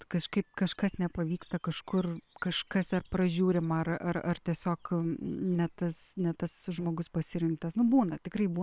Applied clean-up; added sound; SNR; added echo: neural separator model SepFormer WHAM!.